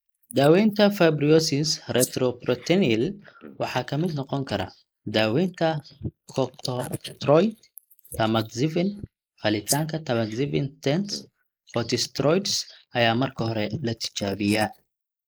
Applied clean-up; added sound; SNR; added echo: neural mask model Resemble Enhance denoiser.